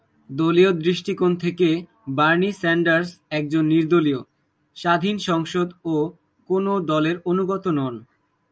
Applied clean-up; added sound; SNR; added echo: none; none; none; none.